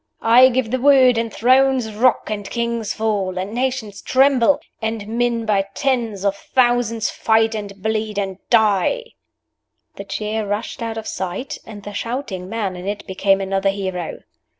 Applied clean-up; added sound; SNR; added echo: none; none; none; none.